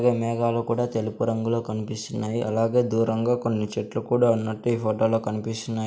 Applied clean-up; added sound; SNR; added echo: none; none; none; none.